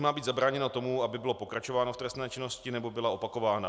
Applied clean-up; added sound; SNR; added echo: none; none; none; none.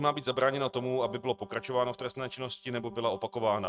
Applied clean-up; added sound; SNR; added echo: neural mask model RNNoise.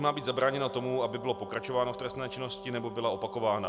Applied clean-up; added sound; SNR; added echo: none; Brass instrument; 12 dB; none.